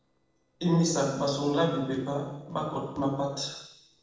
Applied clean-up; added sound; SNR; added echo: neural separator model SepFormer DNS4.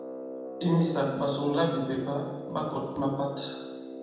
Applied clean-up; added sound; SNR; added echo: none; Brass instrument; 9 dB; reverberation time 1.0 s.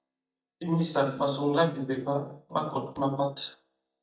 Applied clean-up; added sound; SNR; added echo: neural mask model DeepFilterNet 3.